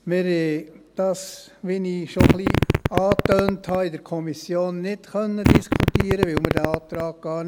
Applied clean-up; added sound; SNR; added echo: none; Fart; -4 dB; none.